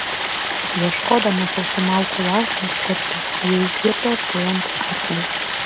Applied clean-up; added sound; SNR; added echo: none; Stream; -1 dB; none.